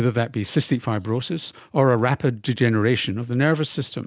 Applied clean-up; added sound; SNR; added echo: none; none; none; none.